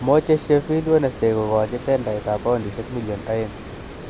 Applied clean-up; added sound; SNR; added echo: none; Water; 13 dB; none.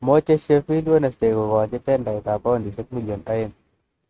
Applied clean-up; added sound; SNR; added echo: neural mask model RNNoise.